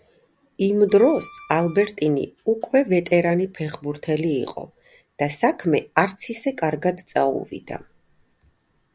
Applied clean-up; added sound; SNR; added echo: none; Bowed string instrument; 19 dB; none.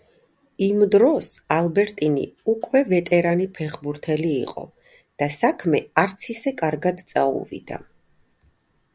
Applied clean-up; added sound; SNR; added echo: none; none; none; none.